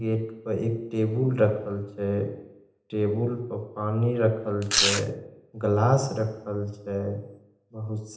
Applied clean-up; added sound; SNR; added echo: none; Domestic sounds, home sounds; -1 dB; reverberation time 0.8 s.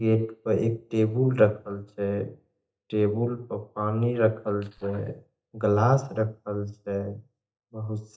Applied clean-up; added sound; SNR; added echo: neural mask model DeepFilterNet 3.